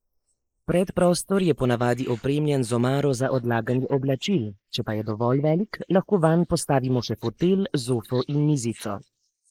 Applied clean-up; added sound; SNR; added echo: neural mask model Resemble Enhance denoiser.